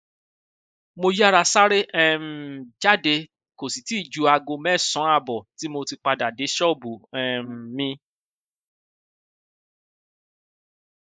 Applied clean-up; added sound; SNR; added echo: neural mask model Resemble Enhance denoiser.